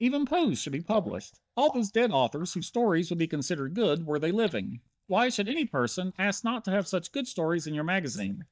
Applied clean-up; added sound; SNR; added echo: neural mask model DeepFilterNet 3.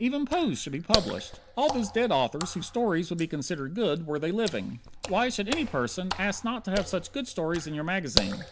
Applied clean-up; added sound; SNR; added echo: none; Water / Splash, splatter; 8 dB; none.